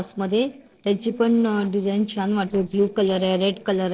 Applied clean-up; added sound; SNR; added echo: neural separator model SepFormer DNS4.